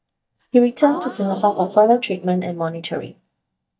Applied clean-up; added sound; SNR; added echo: neural mask model DeepFilterNet 3.